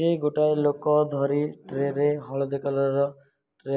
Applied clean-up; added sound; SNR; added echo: none; none; none; none.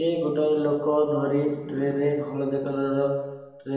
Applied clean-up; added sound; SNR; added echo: none; none; none; reverberation time 1.0 s.